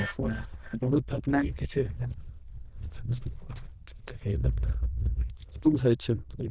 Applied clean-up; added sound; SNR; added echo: neural diffusion model UNIVERSE++.